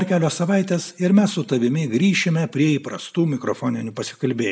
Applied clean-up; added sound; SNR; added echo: none; none; none; none.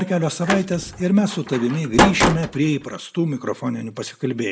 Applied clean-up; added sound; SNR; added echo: none; Slam; 1 dB; none.